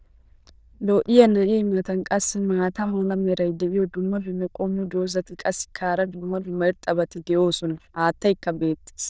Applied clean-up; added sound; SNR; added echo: neural diffusion model UNIVERSE++.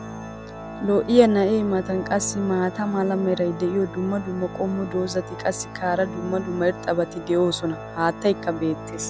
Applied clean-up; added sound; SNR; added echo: none; Organ; 11 dB; none.